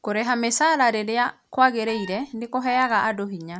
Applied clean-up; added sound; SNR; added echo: none; Wind instrument, woodwind instrument; 18 dB; none.